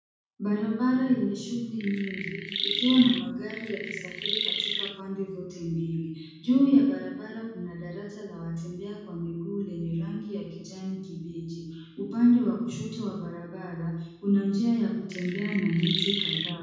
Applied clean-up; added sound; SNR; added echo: none; Chirp, tweet; 4 dB; reverberation time 1.1 s.